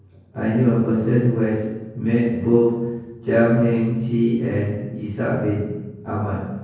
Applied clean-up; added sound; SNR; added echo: none; none; none; reverberation time 1.3 s.